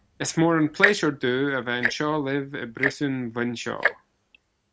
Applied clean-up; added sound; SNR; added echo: neural mask model RNNoise.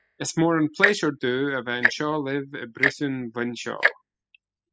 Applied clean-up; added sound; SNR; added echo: classical method spectral subtraction.